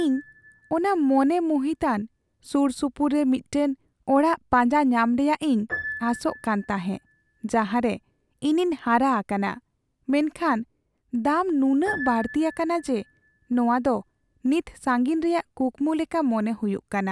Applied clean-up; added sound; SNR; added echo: none; Piano; 19 dB; none.